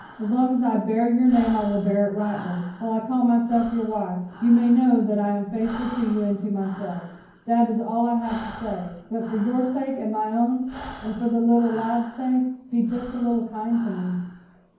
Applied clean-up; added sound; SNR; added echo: none; Breathing; 20 dB; reverberation time 0.9 s.